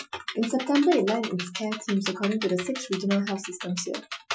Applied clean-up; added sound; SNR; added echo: classical method Wiener filter.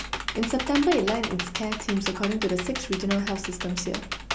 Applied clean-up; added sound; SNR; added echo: none; Computer keyboard; 6 dB; none.